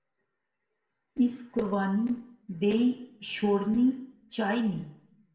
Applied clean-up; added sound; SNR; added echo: none; none; none; reverberation time 0.6 s.